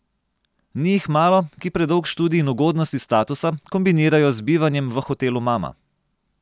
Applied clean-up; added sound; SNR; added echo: none; none; none; none.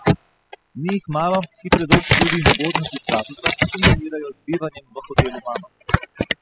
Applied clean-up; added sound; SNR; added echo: classical method spectral subtraction.